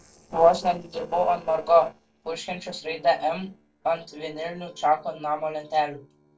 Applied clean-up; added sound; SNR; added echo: neural separator model SepFormer DNS4.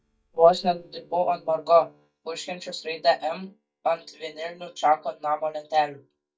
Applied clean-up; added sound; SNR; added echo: neural mask model DeepFilterNet 3.